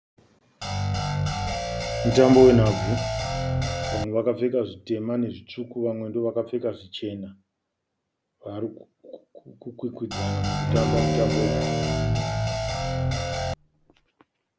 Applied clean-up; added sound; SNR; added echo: none; Bowed string instrument + Guitar; -1 dB; none.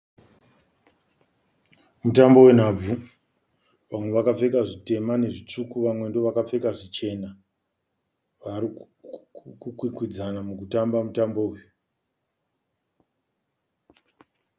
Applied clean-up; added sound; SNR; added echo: none; none; none; none.